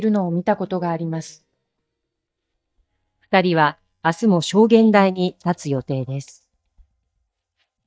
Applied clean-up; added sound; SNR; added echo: neural mask model DeepFilterNet 3.